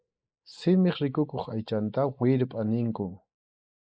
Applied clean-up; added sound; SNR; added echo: neural mask model Resemble Enhance denoiser.